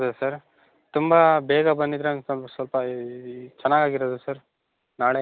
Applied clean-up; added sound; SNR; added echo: none; none; none; none.